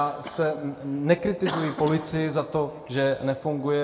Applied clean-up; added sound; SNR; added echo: none; Cough; 14 dB; reverberation time 0.8 s.